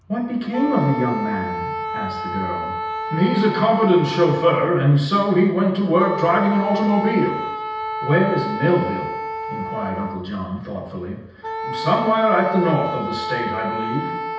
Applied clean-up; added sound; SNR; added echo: none; Wind instrument, woodwind instrument; 7 dB; reverberation time 0.9 s.